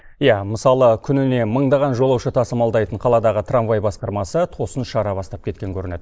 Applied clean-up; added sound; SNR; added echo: neural mask model Resemble Enhance denoiser.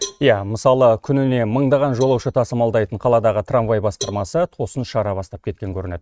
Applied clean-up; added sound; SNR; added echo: neural mask model RNNoise.